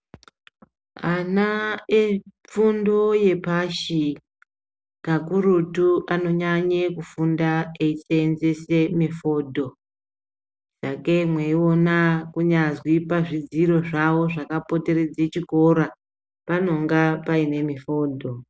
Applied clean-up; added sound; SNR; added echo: none; none; none; none.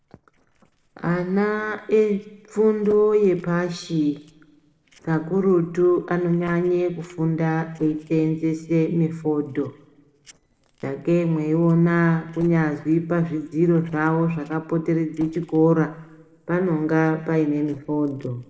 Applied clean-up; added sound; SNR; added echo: neural separator model SepFormer DNS4.